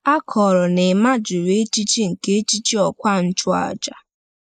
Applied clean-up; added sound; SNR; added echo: neural mask model Resemble Enhance denoiser.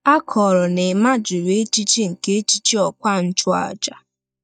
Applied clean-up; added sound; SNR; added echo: neural mask model DeepFilterNet 3.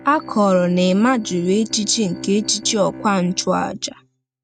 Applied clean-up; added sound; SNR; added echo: neural mask model RNNoise.